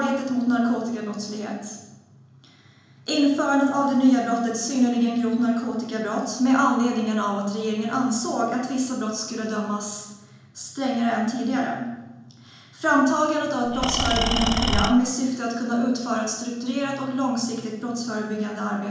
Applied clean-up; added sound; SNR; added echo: none; Engine / Tools; 0 dB; reverberation time 1.0 s.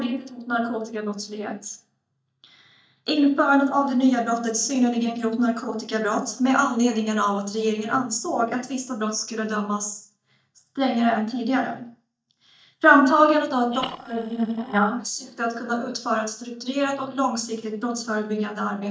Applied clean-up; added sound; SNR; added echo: neural mask model DeepFilterNet 3.